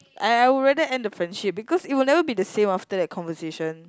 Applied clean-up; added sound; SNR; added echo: none; none; none; none.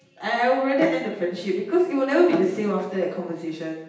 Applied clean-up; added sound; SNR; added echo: none; Bowed string instrument; 9 dB; reverberation time 0.9 s.